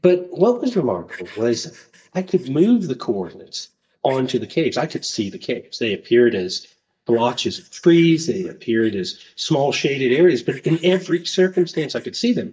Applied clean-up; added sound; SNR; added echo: neural mask model DeepFilterNet 3.